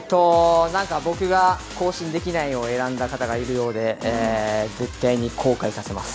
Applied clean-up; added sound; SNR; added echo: none; none; none; none.